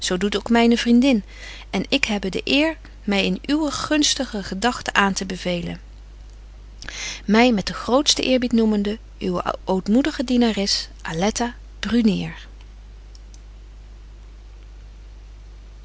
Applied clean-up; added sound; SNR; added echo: none; none; none; none.